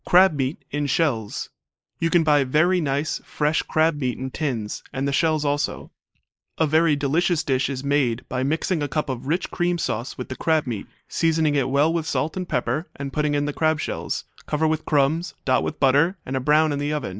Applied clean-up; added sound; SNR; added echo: neural mask model Resemble Enhance denoiser.